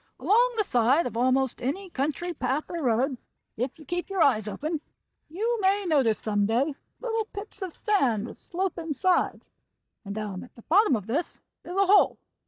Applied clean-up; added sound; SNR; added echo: neural mask model DeepFilterNet 3.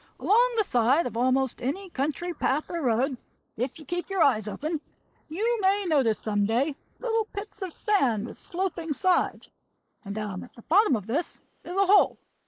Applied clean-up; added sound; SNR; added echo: neural mask model Resemble Enhance denoiser.